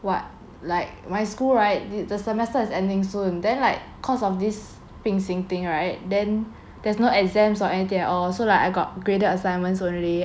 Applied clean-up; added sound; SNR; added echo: none; none; none; none.